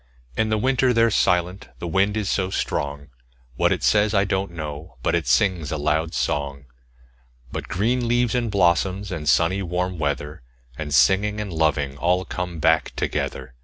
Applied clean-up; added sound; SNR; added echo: none; none; none; none.